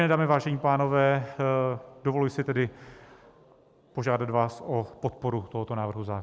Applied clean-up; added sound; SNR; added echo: none; none; none; none.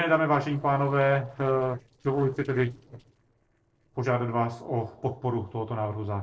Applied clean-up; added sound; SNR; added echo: neural separator model SepFormer DNS4.